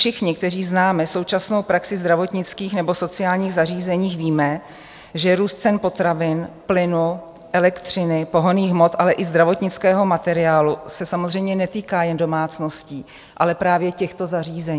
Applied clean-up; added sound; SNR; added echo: none; none; none; none.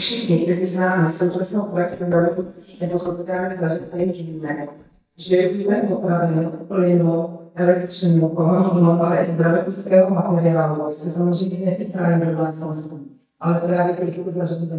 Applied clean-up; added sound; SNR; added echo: neural mask model DeepFilterNet 3.